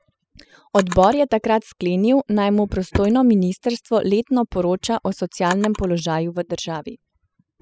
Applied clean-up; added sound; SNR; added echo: classical method spectral subtraction.